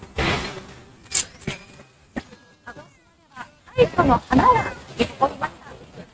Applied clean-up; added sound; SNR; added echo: neural mask model RNNoise.